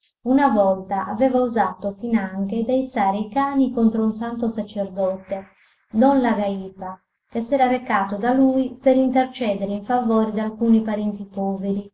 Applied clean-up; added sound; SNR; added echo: none; none; none; none.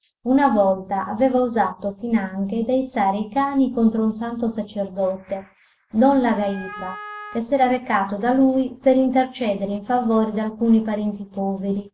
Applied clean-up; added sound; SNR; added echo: none; Wind instrument, woodwind instrument; 16 dB; none.